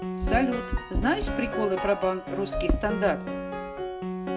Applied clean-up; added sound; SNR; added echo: none; Piano; 5 dB; reverberation time 0.2 s.